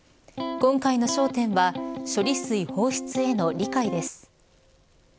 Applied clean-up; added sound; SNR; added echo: none; Electric guitar; 7 dB; none.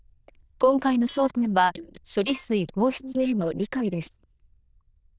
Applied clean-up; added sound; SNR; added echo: neural diffusion model UNIVERSE++.